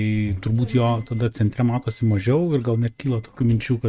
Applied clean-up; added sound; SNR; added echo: neural mask model RNNoise.